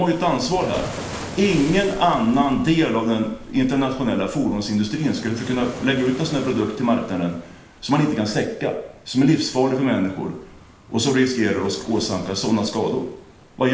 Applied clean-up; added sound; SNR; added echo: none; Waves, surf; 16 dB; reverberation time 0.7 s.